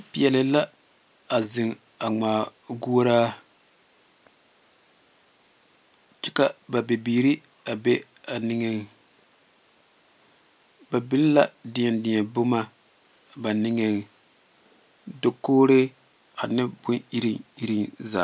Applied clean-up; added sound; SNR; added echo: none; none; none; none.